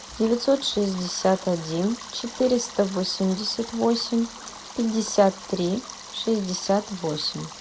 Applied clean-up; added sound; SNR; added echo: none; Stream; 15 dB; none.